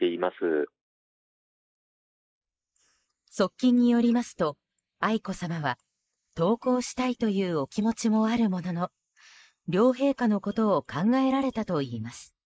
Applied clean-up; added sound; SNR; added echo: neural mask model Resemble Enhance denoiser.